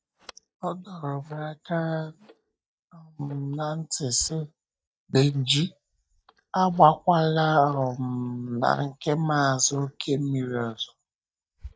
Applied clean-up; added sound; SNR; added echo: neural mask model DeepFilterNet 3.